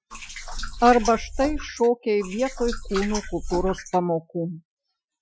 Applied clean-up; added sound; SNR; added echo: classical method Wiener filter.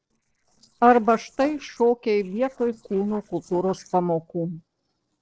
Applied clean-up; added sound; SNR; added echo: neural separator model SepFormer DNS4.